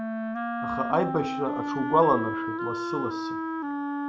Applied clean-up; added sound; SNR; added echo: none; Wind instrument, woodwind instrument; 2 dB; reverberation time 0.5 s.